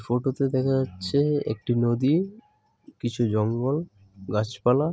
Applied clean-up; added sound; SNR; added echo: none; none; none; none.